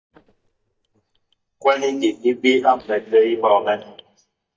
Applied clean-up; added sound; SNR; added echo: neural mask model DeepFilterNet 3.